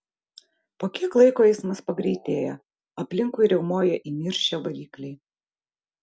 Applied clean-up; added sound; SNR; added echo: none; none; none; none.